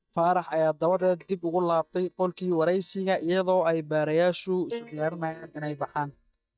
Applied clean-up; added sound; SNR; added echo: neural mask model DeepFilterNet 3.